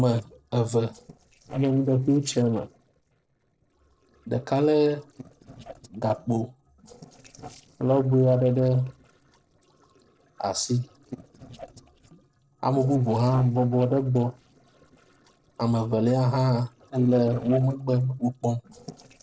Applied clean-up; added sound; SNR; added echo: neural separator model SepFormer DNS4.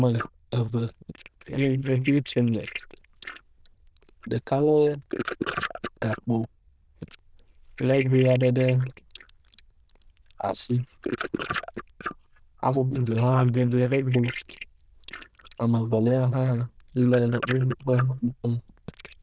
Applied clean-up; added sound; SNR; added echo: neural diffusion model UNIVERSE++.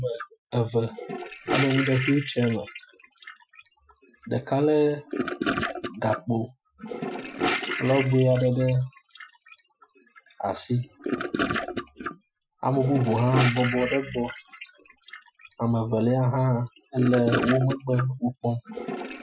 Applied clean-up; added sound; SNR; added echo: classical method Wiener filter.